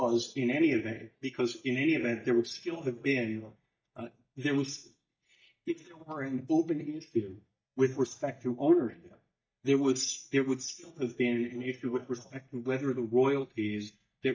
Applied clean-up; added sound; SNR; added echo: neural mask model DeepFilterNet 3.